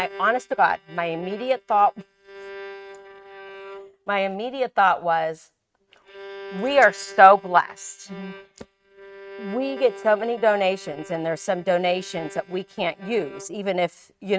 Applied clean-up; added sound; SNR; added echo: neural mask model RNNoise.